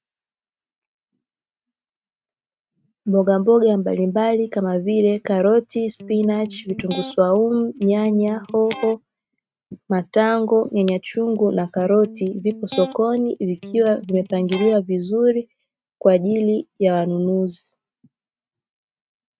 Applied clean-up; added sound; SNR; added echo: neural mask model RNNoise.